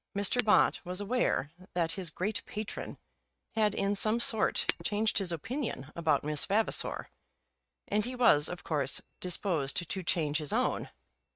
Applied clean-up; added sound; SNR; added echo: neural mask model RNNoise.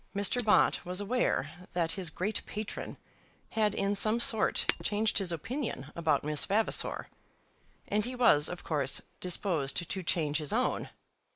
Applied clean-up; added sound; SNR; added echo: neural mask model Resemble Enhance denoiser.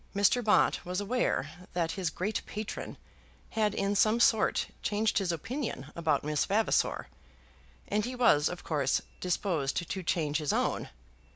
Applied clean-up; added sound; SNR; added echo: none; none; none; none.